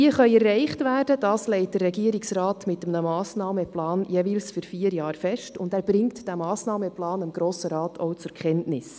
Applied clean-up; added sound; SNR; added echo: none; none; none; none.